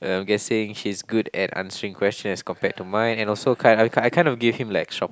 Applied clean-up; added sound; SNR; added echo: none; none; none; none.